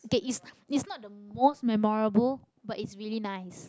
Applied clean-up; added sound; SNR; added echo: none; none; none; none.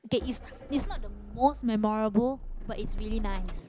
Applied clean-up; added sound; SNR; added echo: none; Motor vehicle (road); 5 dB; none.